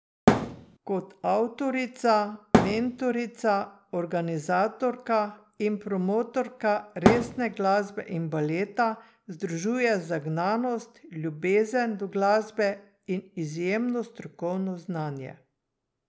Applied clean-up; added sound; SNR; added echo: none; Thump, thud; -5 dB; none.